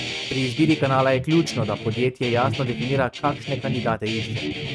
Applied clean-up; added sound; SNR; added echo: neural mask model RNNoise.